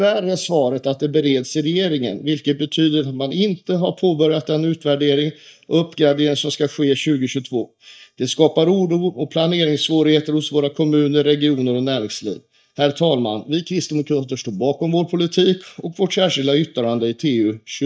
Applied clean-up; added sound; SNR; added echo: neural mask model DeepFilterNet 3.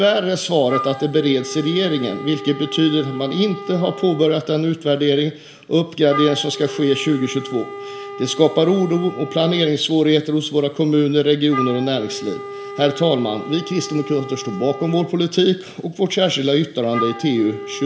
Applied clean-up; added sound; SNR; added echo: none; Wind instrument, woodwind instrument; 13 dB; reverberation time 1.5 s.